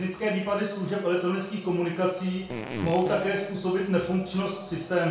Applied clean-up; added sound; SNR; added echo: none; Fart; 11 dB; reverberation time 0.5 s.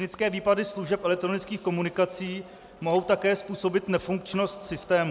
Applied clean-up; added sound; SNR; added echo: none; none; none; none.